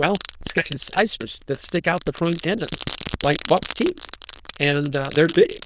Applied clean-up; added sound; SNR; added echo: neural diffusion model UNIVERSE++.